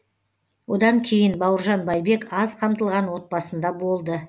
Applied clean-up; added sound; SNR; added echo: none; none; none; none.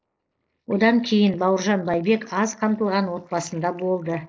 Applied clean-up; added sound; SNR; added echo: neural mask model Resemble Enhance denoiser.